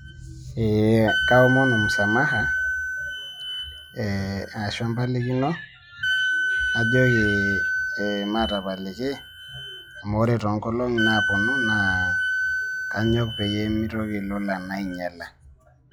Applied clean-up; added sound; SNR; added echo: classical method log-MMSE.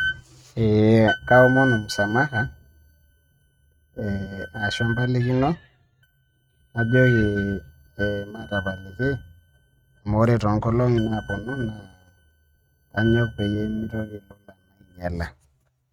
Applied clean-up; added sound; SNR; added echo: neural mask model RNNoise.